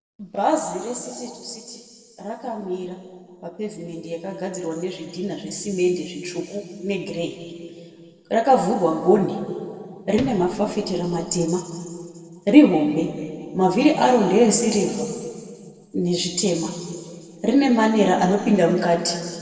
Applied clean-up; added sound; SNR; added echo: neural separator model SepFormer DNS4.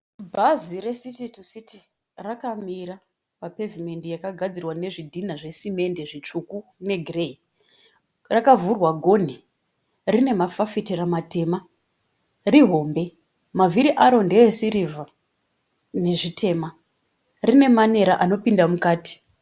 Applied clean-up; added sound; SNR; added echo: none; none; none; none.